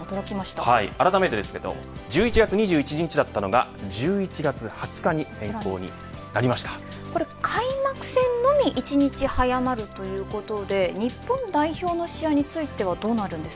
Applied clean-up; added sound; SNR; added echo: none; Bird; 17 dB; none.